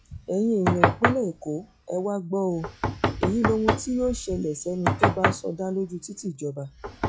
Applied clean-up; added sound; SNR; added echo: classical method log-MMSE.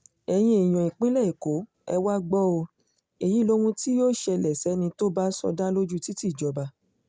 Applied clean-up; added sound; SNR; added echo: none; none; none; none.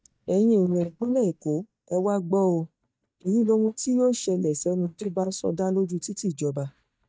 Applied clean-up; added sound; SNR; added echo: neural mask model DeepFilterNet 3.